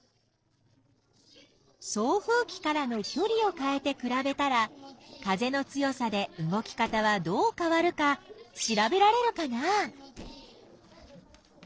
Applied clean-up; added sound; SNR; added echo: neural separator model SepFormer DNS4.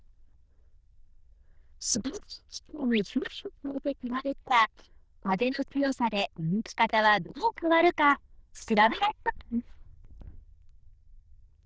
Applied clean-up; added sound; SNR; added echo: neural diffusion model UNIVERSE++.